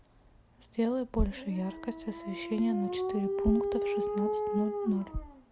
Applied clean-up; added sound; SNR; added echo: none; Dog; 3 dB; none.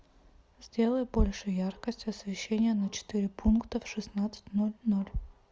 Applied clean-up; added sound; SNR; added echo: none; none; none; none.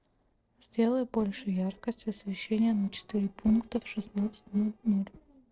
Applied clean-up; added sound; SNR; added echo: neural separator model SepFormer DNS4.